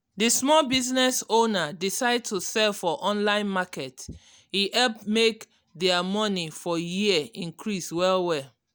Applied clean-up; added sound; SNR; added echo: none; none; none; none.